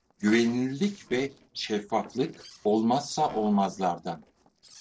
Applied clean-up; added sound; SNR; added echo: neural separator model SepFormer DNS4.